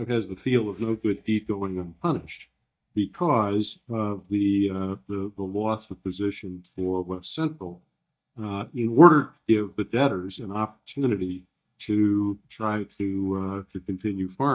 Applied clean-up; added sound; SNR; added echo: neural mask model DeepFilterNet 3.